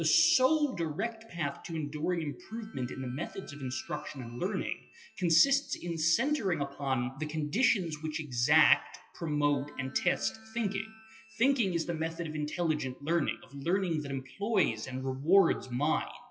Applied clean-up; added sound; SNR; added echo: classical method WPE with log-MMSE.